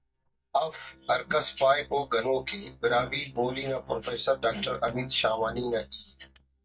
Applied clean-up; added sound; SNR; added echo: neural mask model DeepFilterNet 3.